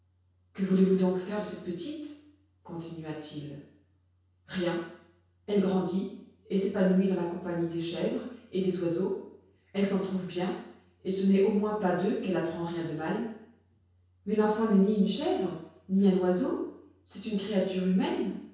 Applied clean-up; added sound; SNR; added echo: none; none; none; reverberation time 0.6 s.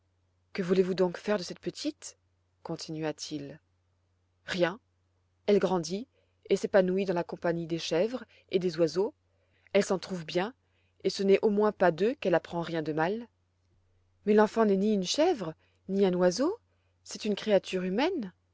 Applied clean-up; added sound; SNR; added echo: none; none; none; none.